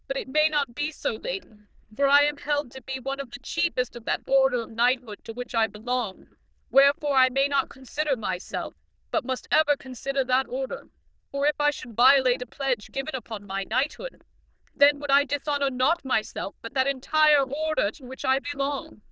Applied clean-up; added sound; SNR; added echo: neural diffusion model UNIVERSE++.